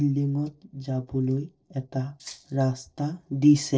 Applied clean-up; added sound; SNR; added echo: neural separator model SepFormer DNS4.